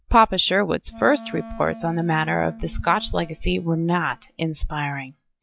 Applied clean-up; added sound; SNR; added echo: classical method log-MMSE.